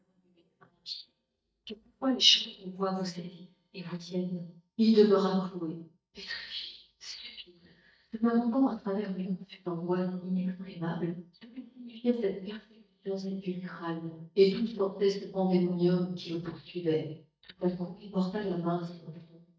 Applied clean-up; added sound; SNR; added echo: neural mask model DeepFilterNet 3.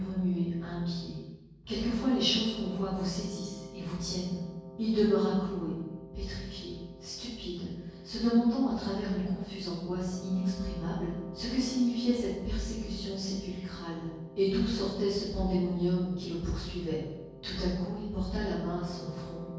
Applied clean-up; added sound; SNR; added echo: none; Wind instrument, woodwind instrument; 17 dB; reverberation time 1.3 s.